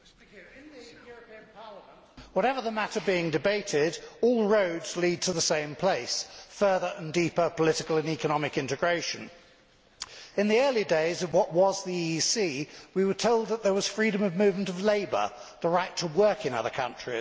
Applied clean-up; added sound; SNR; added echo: none; none; none; none.